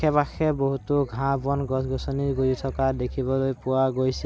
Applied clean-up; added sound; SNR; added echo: none; none; none; none.